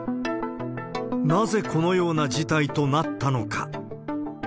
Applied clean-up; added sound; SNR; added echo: none; none; none; none.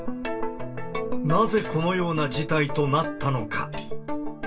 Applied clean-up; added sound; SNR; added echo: none; Tambourine; 11 dB; reverberation time 0.1 s.